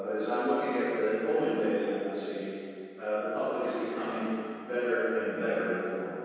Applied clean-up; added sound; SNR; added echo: none; none; none; reverberation time 2.2 s.